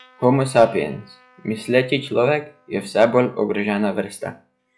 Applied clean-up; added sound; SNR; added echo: classical method log-MMSE.